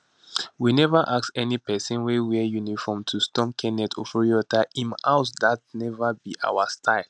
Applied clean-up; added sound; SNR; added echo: none; none; none; none.